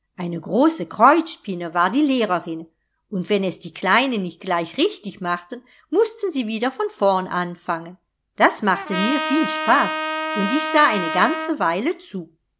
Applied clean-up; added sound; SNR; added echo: none; Trumpet; 4 dB; none.